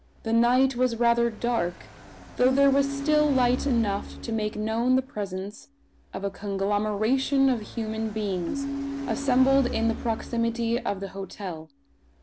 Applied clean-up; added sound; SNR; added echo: none; Keyboard (musical) + Car passing by; 11 dB; none.